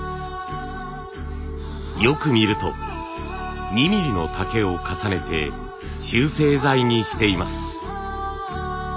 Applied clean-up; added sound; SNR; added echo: none; none; none; none.